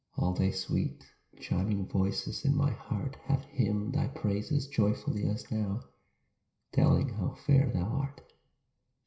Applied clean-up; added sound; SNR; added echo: none; none; none; reverberation time 0.5 s.